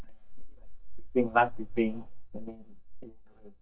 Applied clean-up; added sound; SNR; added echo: neural mask model DeepFilterNet 3.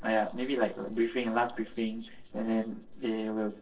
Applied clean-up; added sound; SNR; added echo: neural separator model SepFormer DNS4.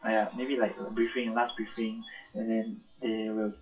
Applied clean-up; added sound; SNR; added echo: classical method WPE with log-MMSE.